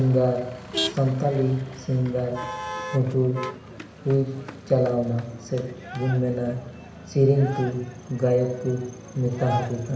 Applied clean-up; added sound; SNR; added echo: none; Motor vehicle (road); 11 dB; reverberation time 0.8 s.